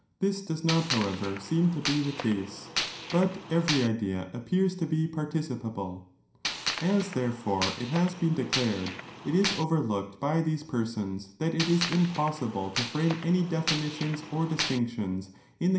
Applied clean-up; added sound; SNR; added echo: none; Gunshot, gunfire; 6 dB; reverberation time 0.5 s.